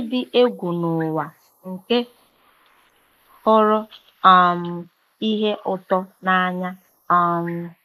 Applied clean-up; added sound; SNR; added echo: neural mask model Resemble Enhance denoiser.